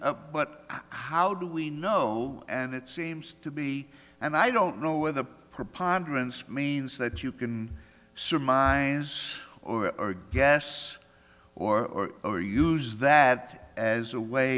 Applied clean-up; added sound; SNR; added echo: none; none; none; none.